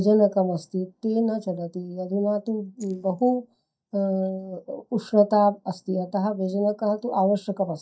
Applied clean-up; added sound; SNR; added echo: neural mask model DeepFilterNet 3.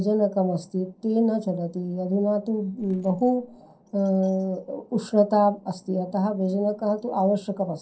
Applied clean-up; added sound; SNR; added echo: neural separator model SepFormer DNS4.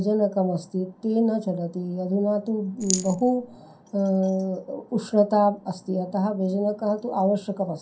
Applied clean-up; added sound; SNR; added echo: none; Rattle; 7 dB; reverberation time 0.3 s.